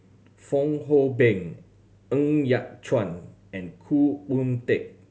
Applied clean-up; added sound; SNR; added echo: none; none; none; none.